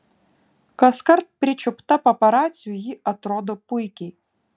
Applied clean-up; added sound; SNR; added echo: none; none; none; none.